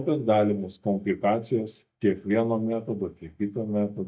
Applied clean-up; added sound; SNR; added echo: neural mask model DeepFilterNet 3.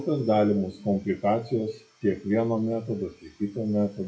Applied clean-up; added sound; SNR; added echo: classical method WPE with log-MMSE.